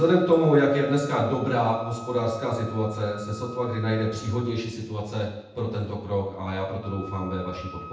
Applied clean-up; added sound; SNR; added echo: none; Wind instrument, woodwind instrument; 17 dB; reverberation time 0.8 s.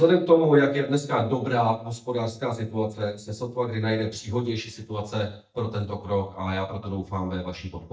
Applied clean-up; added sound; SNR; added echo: neural mask model DeepFilterNet 3.